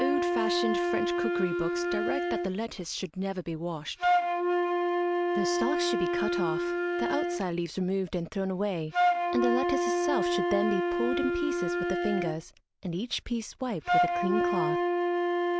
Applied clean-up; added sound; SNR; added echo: none; Wind instrument, woodwind instrument; -4 dB; none.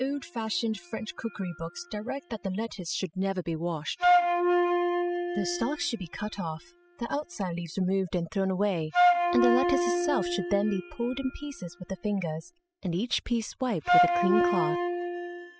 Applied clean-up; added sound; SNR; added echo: classical method spectral subtraction.